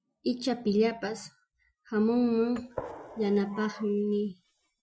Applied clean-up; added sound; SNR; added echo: classical method Wiener filter.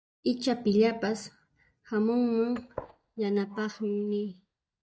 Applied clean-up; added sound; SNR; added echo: neural mask model DeepFilterNet 3.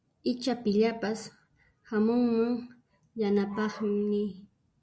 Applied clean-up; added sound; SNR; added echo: none; none; none; none.